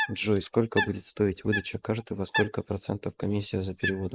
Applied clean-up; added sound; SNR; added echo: neural mask model Resemble Enhance denoiser.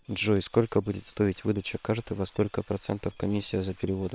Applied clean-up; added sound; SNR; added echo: neural separator model SepFormer WHAM!.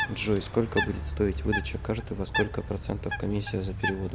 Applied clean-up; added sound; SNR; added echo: none; Bird + Car; 3 dB; none.